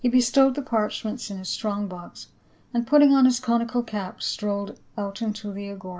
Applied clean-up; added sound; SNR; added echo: none; none; none; none.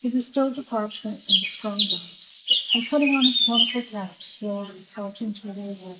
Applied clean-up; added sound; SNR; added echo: neural mask model Resemble Enhance denoiser.